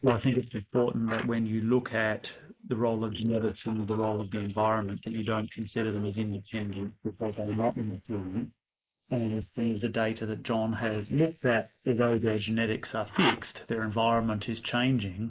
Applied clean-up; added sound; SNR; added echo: neural mask model Resemble Enhance denoiser.